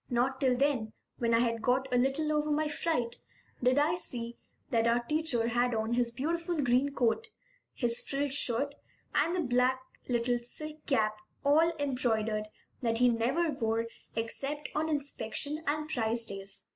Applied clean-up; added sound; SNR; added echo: neural mask model Resemble Enhance denoiser.